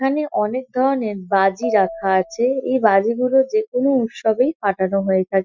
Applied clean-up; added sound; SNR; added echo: classical method Wiener filter.